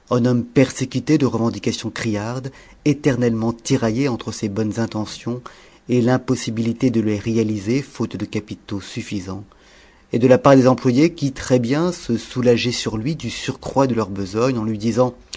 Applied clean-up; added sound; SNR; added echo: none; none; none; none.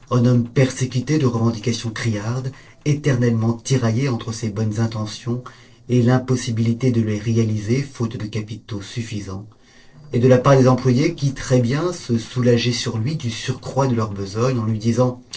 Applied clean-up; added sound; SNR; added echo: neural separator model SepFormer DNS4.